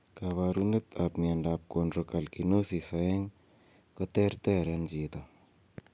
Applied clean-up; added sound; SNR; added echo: none; none; none; none.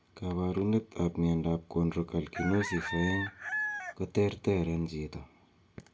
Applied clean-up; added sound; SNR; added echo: none; Chicken, rooster; 7 dB; reverberation time 0.2 s.